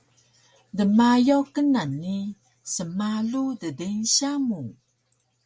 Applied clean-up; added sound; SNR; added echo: none; none; none; none.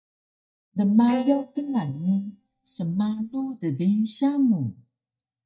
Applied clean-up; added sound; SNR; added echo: neural mask model DeepFilterNet 3.